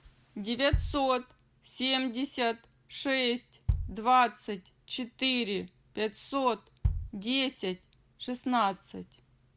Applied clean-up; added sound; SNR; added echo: none; Bass drum; 6 dB; none.